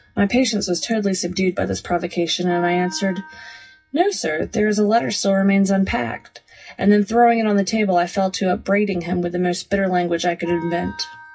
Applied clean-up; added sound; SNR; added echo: classical method WPE with log-MMSE.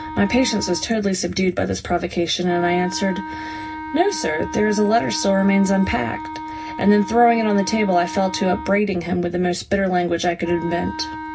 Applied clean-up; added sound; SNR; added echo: none; Wind instrument, woodwind instrument; 12 dB; reverberation time 0.4 s.